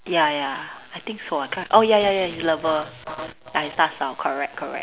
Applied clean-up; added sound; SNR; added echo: none; none; none; none.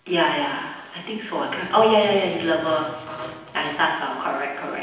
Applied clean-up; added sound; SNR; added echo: none; none; none; reverberation time 0.9 s.